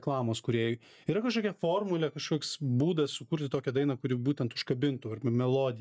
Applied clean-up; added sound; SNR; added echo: neural mask model DeepFilterNet 3.